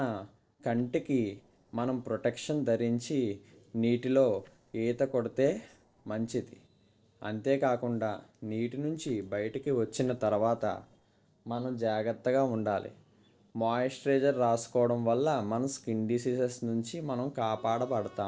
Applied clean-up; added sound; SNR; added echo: neural separator model SepFormer DNS4.